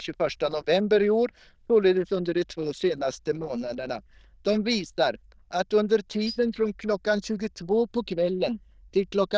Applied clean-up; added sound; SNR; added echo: neural diffusion model UNIVERSE++.